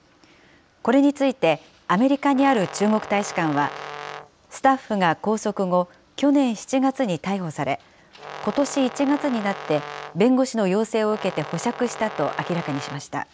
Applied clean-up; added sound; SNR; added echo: none; Brass instrument; 13 dB; none.